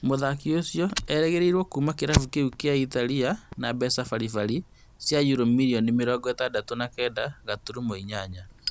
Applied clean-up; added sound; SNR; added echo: none; Fire; 11 dB; none.